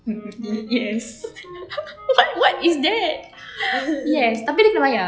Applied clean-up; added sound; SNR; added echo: classical method log-MMSE.